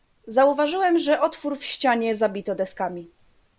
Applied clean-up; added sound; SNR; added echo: none; none; none; none.